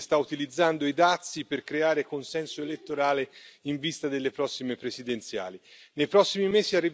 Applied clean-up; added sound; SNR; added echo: none; none; none; none.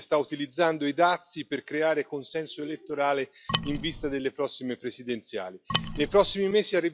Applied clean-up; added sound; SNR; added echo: classical method log-MMSE.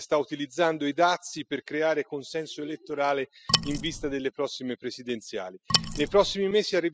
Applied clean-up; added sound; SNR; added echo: classical method spectral subtraction.